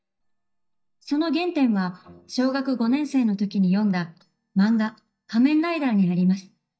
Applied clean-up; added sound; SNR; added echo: neural mask model DeepFilterNet 3.